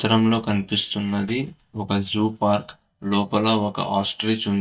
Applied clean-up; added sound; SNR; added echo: neural mask model DeepFilterNet 3.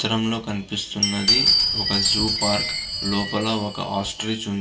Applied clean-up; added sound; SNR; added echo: none; Glass; -2 dB; reverberation time 0.2 s.